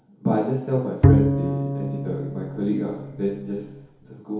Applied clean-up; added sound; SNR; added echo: none; Bowed string instrument; -4 dB; reverberation time 2.2 s.